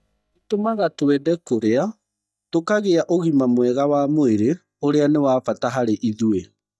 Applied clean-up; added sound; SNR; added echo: neural mask model DeepFilterNet 3.